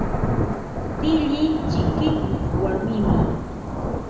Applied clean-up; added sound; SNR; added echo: none; Thunder / Rain; -3 dB; reverberation time 1.9 s.